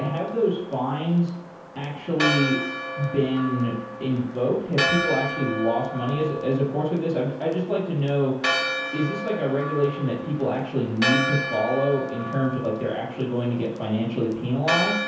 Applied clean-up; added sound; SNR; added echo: none; Church bell; 5 dB; reverberation time 0.7 s.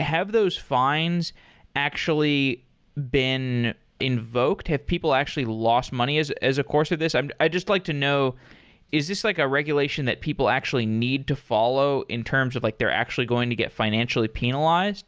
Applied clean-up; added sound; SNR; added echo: none; none; none; none.